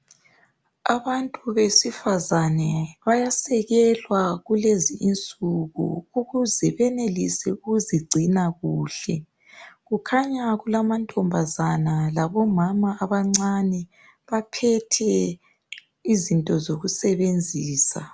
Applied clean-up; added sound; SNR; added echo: none; none; none; none.